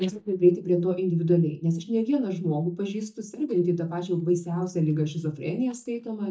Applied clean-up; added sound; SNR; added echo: neural mask model DeepFilterNet 3.